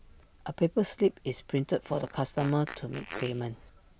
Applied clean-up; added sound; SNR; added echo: none; Fart; 14 dB; none.